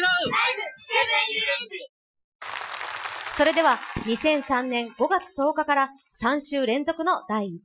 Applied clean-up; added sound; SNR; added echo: classical method Wiener filter.